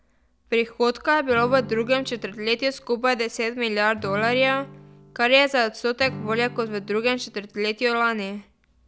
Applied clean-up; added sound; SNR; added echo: none; Acoustic guitar / Strum; 15 dB; none.